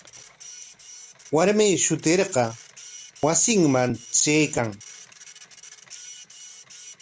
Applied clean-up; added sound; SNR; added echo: none; Printer; 20 dB; none.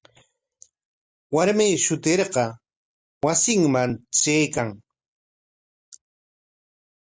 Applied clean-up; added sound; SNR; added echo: none; none; none; none.